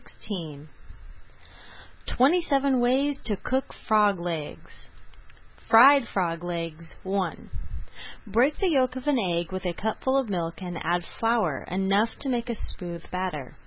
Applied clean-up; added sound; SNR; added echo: none; none; none; none.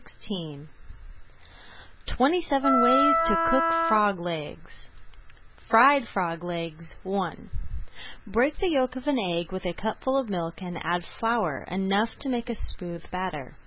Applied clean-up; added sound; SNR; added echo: none; Wind instrument, woodwind instrument; -3 dB; none.